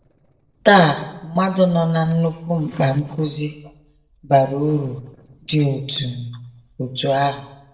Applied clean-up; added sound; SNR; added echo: neural separator model SepFormer DNS4.